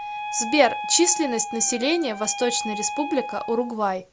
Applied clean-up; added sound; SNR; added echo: none; Wind instrument, woodwind instrument; 8 dB; none.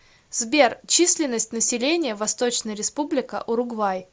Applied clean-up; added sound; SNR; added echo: none; none; none; none.